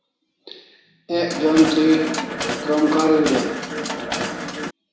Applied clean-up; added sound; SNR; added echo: none; Mechanisms; 5 dB; reverberation time 1.0 s.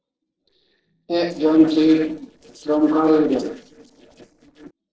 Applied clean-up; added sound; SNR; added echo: neural separator model SepFormer DNS4.